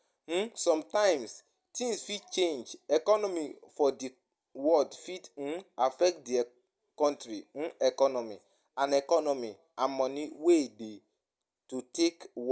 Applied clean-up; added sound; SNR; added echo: none; none; none; none.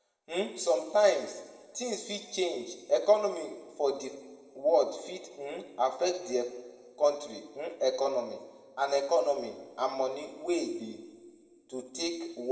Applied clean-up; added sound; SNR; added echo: none; none; none; reverberation time 1.8 s.